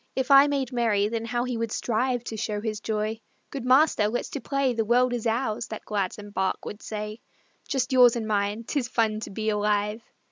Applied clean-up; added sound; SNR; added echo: none; none; none; none.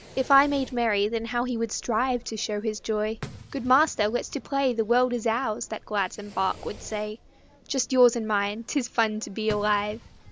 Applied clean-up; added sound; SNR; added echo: none; Fireworks; 20 dB; none.